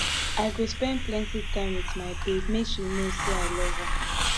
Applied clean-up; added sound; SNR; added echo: none; Hiss; -3 dB; none.